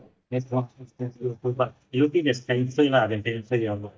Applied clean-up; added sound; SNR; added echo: neural mask model DeepFilterNet 3.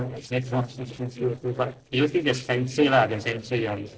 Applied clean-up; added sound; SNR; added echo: neural separator model SepFormer DNS4.